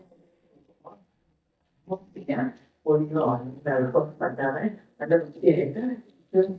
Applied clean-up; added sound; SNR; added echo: neural mask model DeepFilterNet 3.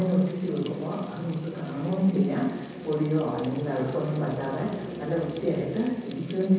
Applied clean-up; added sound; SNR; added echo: none; Frying (food); 19 dB; reverberation time 1.1 s.